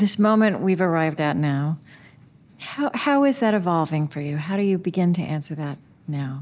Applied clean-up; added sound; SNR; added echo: none; none; none; none.